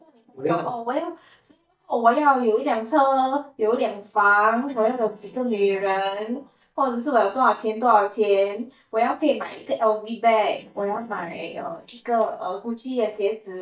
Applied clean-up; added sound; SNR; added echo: neural mask model DeepFilterNet 3.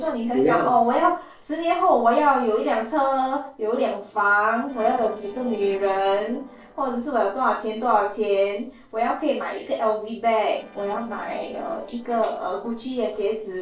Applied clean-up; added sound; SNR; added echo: neural separator model SepFormer DNS4.